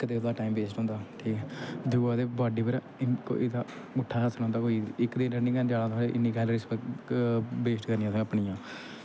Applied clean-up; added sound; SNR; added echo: none; none; none; none.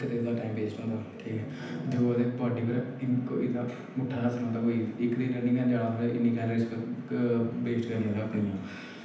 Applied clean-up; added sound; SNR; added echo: none; none; none; reverberation time 0.9 s.